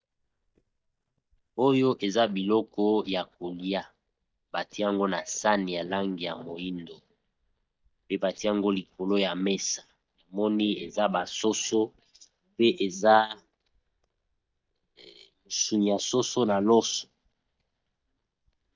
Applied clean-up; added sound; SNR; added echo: neural mask model DeepFilterNet 3.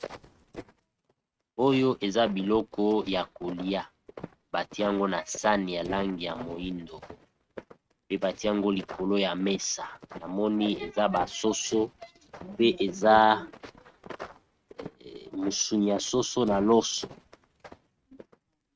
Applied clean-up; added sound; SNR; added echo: neural mask model RNNoise.